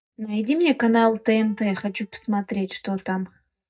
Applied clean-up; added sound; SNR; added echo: neural mask model DeepFilterNet 3.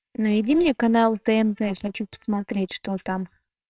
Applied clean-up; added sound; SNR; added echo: neural separator model SepFormer WHAMR!.